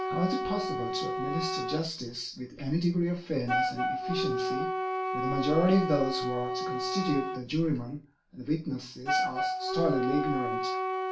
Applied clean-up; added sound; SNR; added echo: none; Wind instrument, woodwind instrument; 1 dB; reverberation time 0.3 s.